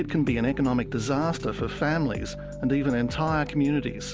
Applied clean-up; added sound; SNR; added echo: none; none; none; none.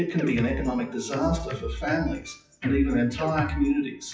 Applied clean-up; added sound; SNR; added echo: classical method WPE with log-MMSE.